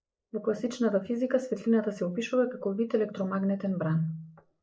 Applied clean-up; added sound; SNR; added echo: neural mask model Resemble Enhance denoiser.